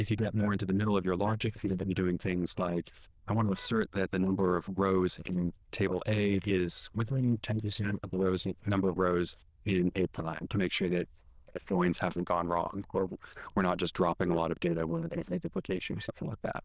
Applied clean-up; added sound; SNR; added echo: neural diffusion model UNIVERSE++.